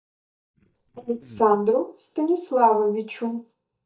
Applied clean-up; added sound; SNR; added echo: neural mask model DeepFilterNet 3.